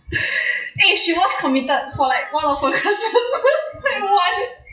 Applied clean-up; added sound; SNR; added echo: classical method WPE with log-MMSE.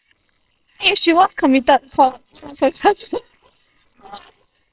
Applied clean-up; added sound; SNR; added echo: neural separator model SepFormer WHAMR!.